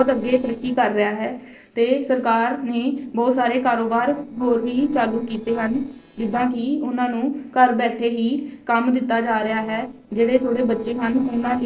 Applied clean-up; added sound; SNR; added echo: neural separator model SepFormer DNS4.